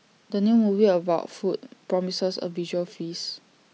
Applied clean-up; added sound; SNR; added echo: none; none; none; none.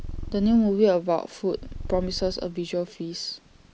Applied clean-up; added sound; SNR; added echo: none; Purr; 12 dB; none.